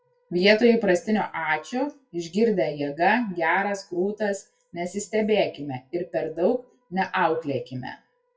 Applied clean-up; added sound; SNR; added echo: classical method WPE with log-MMSE.